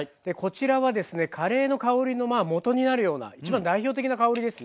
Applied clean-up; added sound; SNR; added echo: none; none; none; none.